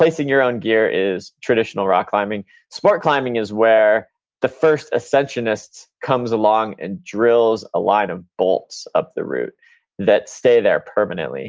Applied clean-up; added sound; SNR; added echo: none; none; none; none.